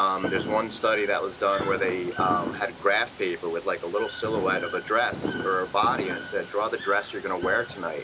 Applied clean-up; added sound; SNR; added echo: none; Water / Bird + Fireworks; 9 dB; none.